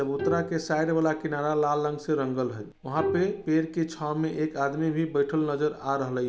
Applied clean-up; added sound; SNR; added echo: none; Bowed string instrument; 11 dB; none.